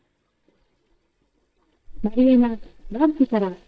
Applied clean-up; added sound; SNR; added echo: neural mask model DeepFilterNet 3.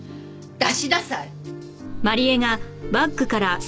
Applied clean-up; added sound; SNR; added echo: none; none; none; none.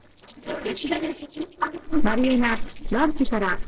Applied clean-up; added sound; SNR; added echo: neural separator model SepFormer DNS4.